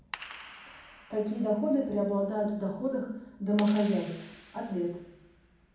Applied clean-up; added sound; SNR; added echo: none; Clapping; 18 dB; reverberation time 1.2 s.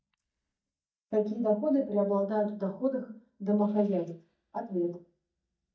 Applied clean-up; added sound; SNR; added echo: neural mask model DeepFilterNet 3.